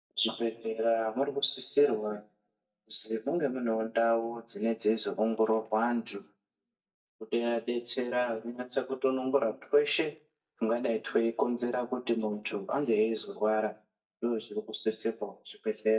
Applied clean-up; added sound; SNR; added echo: neural mask model DeepFilterNet 3.